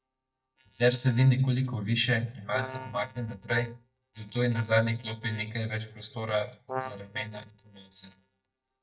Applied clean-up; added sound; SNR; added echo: neural mask model DeepFilterNet 3.